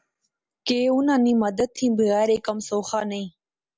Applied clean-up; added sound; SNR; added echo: none; none; none; none.